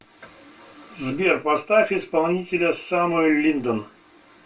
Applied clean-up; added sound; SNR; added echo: none; none; none; reverberation time 0.2 s.